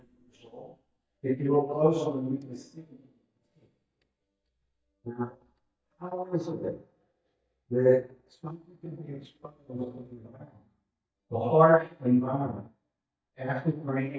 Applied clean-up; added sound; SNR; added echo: neural mask model DeepFilterNet 3.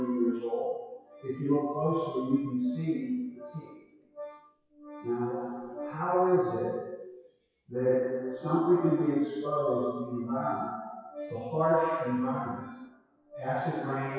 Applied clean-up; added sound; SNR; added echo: classical method WPE with log-MMSE.